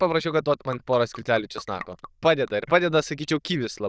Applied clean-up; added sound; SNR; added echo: neural diffusion model UNIVERSE++.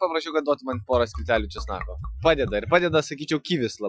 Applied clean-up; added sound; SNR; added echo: classical method Wiener filter.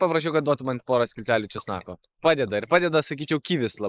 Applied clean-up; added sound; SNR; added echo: neural mask model Resemble Enhance denoiser.